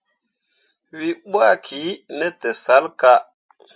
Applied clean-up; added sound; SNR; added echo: none; none; none; none.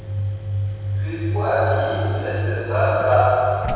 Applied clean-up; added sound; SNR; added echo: none; Slam / Engine; 2 dB; reverberation time 2.2 s.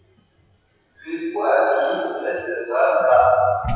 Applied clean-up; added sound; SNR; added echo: classical method WPE with log-MMSE.